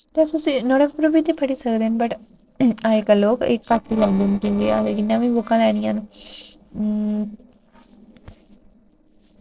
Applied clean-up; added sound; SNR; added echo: neural separator model SepFormer DNS4.